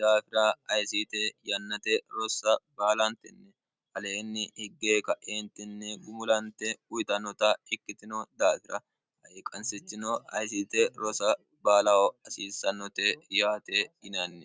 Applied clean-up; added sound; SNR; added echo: none; none; none; none.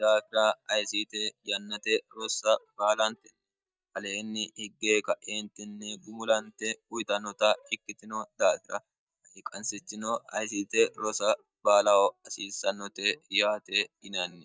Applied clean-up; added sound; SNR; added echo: neural mask model DeepFilterNet 3.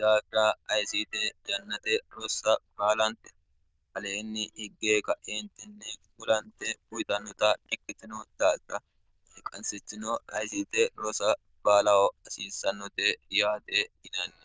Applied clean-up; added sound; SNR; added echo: neural diffusion model UNIVERSE++.